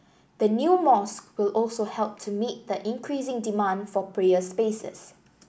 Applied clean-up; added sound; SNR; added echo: none; none; none; none.